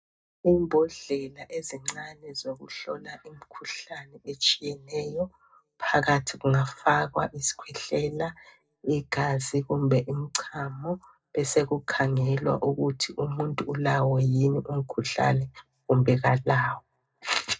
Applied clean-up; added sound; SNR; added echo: none; none; none; reverberation time 0.2 s.